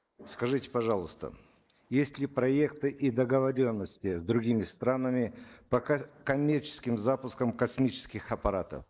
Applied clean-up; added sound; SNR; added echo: neural mask model Resemble Enhance denoiser.